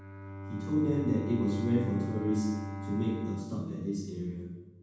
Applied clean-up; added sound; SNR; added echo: none; Bowed string instrument; 7 dB; reverberation time 1.2 s.